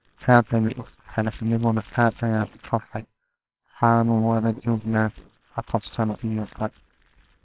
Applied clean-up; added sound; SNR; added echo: neural separator model SepFormer WHAMR!.